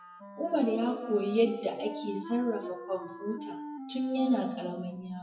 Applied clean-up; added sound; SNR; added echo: classical method WPE with log-MMSE.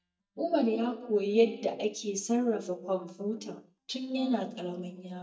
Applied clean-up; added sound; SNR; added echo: neural mask model DeepFilterNet 3.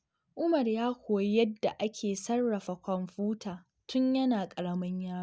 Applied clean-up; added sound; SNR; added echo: none; none; none; none.